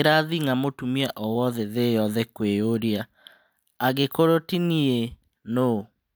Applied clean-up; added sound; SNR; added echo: none; none; none; none.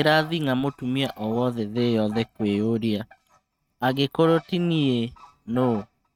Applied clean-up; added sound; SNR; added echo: neural mask model RNNoise.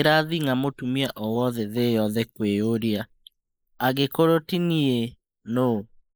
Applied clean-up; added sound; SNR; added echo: neural mask model Resemble Enhance denoiser.